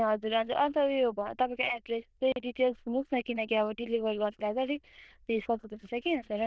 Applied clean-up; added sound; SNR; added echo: neural diffusion model UNIVERSE++.